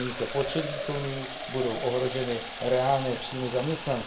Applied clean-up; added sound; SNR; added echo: none; Fill (with liquid); 6 dB; reverberation time 0.4 s.